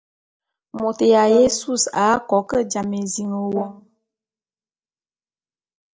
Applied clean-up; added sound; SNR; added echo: neural mask model DeepFilterNet 3.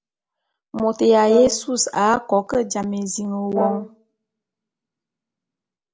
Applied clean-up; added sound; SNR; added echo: none; Brass instrument; 11 dB; none.